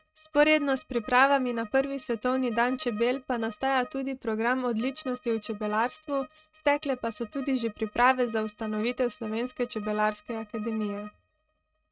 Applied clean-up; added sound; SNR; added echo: neural mask model RNNoise.